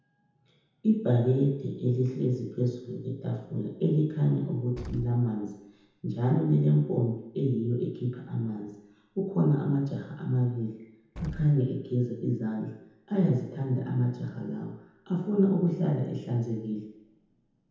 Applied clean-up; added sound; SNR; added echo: none; Explosion; 15 dB; reverberation time 1.0 s.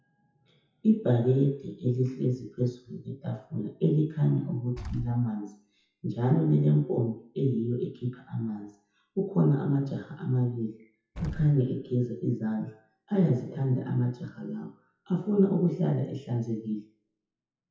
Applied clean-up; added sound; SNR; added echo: classical method WPE with log-MMSE.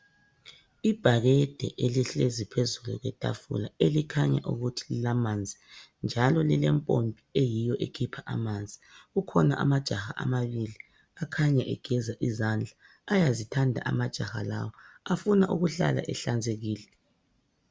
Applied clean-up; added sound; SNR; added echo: none; none; none; none.